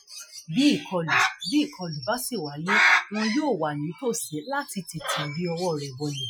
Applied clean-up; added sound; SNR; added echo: classical method Wiener filter.